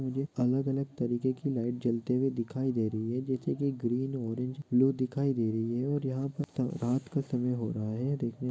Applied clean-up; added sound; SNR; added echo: none; none; none; none.